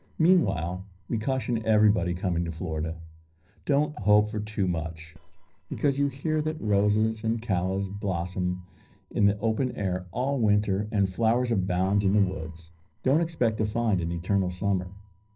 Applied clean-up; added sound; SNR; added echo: neural separator model SepFormer DNS4.